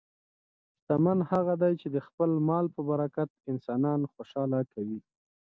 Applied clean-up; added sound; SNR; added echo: none; none; none; none.